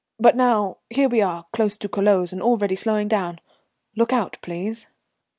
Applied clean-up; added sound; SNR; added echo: none; none; none; none.